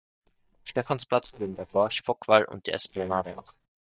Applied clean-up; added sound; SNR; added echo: neural mask model DeepFilterNet 3.